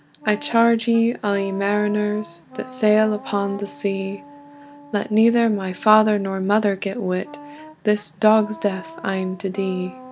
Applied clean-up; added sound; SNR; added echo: none; Wind instrument, woodwind instrument; 19 dB; none.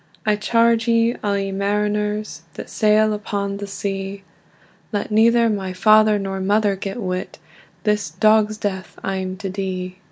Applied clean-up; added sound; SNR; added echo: none; none; none; none.